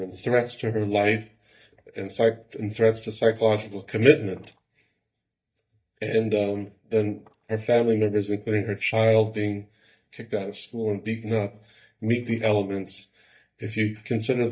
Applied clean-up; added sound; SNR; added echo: neural mask model DeepFilterNet 3.